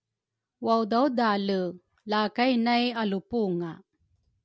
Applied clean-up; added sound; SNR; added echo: none; none; none; none.